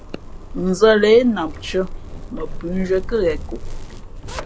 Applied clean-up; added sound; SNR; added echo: none; Zipper (clothing); 10 dB; none.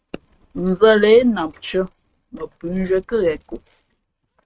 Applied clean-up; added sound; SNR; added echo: neural mask model RNNoise.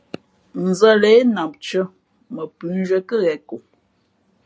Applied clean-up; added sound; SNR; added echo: none; none; none; none.